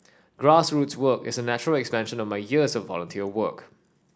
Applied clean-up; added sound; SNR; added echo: none; none; none; none.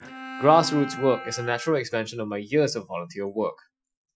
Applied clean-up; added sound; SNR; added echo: classical method Wiener filter.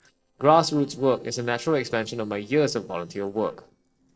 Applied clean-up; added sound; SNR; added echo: neural separator model SepFormer DNS4.